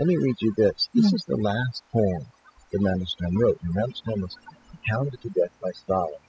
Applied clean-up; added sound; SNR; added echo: classical method spectral subtraction.